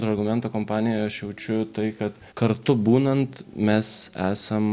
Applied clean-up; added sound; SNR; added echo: none; none; none; none.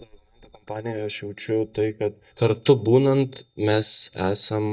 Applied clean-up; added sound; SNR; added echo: neural mask model DeepFilterNet 3.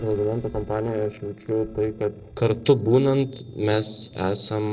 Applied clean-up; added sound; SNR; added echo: neural separator model SepFormer DNS4.